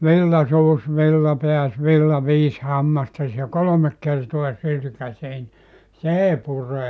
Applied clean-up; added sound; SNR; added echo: none; none; none; none.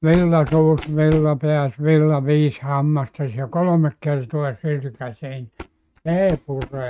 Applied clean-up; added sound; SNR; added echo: neural mask model RNNoise.